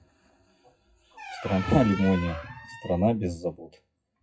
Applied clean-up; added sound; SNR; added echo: classical method WPE with log-MMSE.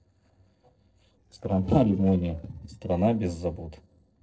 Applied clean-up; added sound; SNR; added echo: neural separator model SepFormer DNS4.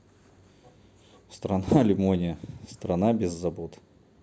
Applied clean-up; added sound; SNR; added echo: none; none; none; none.